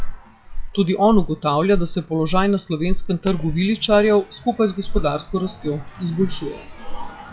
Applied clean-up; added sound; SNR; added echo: classical method WPE with log-MMSE.